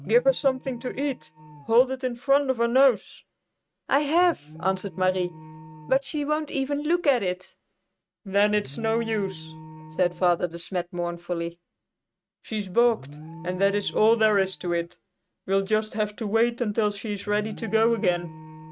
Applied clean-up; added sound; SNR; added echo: neural mask model RNNoise.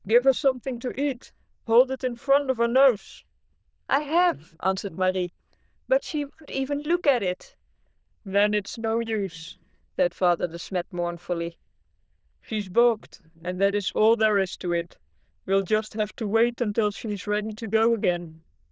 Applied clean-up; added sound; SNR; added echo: neural diffusion model UNIVERSE++.